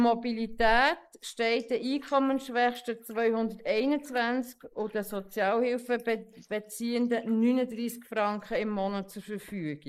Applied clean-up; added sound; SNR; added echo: neural mask model Resemble Enhance denoiser.